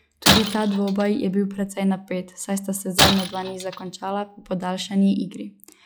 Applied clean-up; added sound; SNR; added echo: classical method log-MMSE.